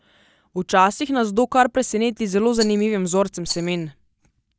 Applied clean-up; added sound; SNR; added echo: neural mask model DeepFilterNet 3.